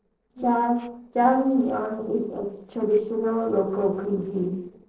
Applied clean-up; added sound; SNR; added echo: neural separator model SepFormer DNS4.